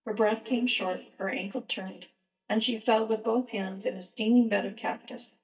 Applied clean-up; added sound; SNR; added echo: neural mask model DeepFilterNet 3.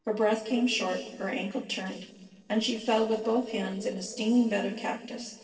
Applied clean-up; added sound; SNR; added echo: neural separator model SepFormer DNS4.